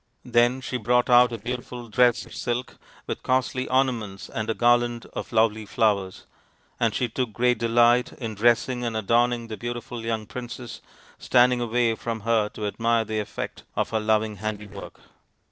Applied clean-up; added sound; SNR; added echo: neural separator model SepFormer DNS4.